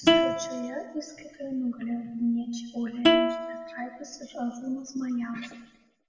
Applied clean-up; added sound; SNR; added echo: none; Plucked string instrument; -4 dB; reverberation time 1.0 s.